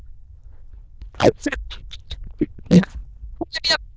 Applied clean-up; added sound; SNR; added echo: neural diffusion model UNIVERSE++.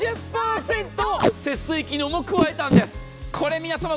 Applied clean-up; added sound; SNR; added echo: none; Packing tape, duct tape; 1 dB; none.